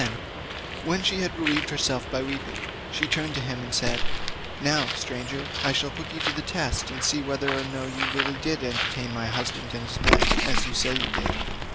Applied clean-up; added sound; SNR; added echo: none; Bird + Clapping; -1 dB; none.